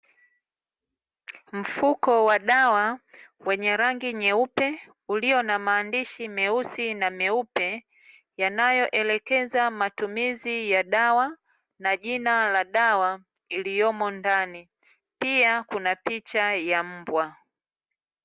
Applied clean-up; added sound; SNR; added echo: none; none; none; none.